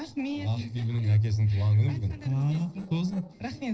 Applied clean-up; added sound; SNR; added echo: neural separator model SepFormer DNS4.